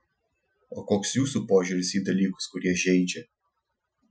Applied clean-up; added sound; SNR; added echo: classical method Wiener filter.